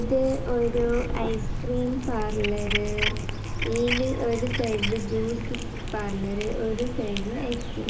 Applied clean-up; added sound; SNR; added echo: none; Cat; 1 dB; reverberation time 0.2 s.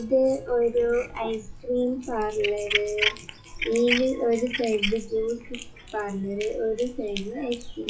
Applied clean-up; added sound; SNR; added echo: classical method WPE with log-MMSE.